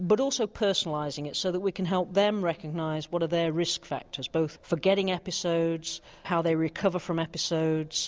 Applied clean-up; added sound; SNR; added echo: none; none; none; none.